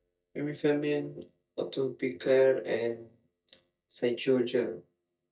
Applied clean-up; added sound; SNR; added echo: neural mask model DeepFilterNet 3.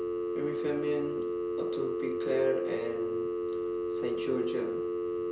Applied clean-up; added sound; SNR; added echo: none; Telephone; -3 dB; none.